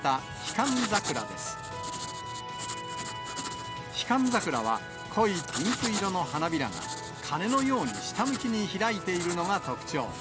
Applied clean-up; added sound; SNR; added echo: none; Writing; 9 dB; none.